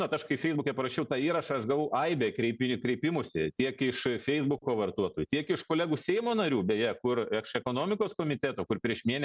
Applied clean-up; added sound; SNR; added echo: none; none; none; none.